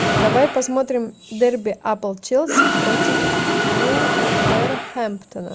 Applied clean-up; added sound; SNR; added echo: none; Mechanisms; -1 dB; none.